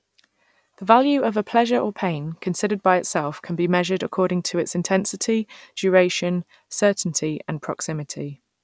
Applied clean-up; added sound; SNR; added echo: none; none; none; none.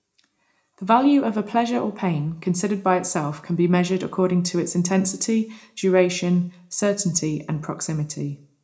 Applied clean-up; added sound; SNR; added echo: none; none; none; reverberation time 0.3 s.